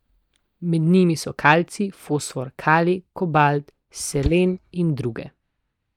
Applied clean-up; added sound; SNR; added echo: neural mask model DeepFilterNet 3.